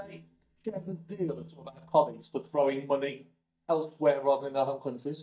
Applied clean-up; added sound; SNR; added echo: neural mask model DeepFilterNet 3.